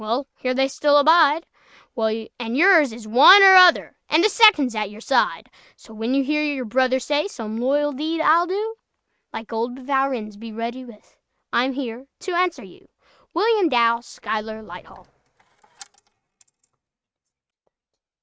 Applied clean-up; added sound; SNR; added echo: neural mask model RNNoise.